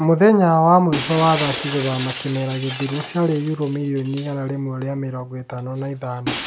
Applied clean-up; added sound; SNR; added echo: none; Shatter; 12 dB; none.